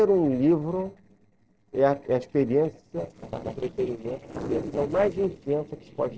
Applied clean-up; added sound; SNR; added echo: neural separator model SepFormer DNS4.